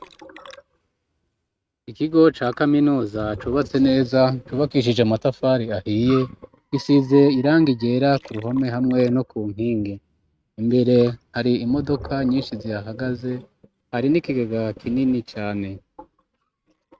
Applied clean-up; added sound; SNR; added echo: neural mask model RNNoise.